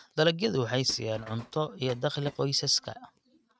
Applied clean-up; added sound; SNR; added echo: neural mask model RNNoise.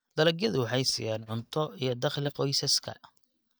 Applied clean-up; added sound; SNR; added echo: neural mask model DeepFilterNet 3.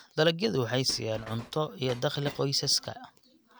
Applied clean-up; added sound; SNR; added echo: none; Train; 17 dB; none.